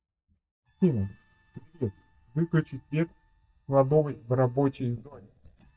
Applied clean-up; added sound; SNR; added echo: neural mask model DeepFilterNet 3.